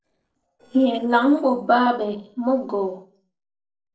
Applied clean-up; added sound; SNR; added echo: neural separator model SepFormer DNS4.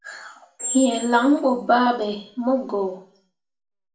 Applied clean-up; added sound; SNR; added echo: none; Squeak; 11 dB; reverberation time 0.4 s.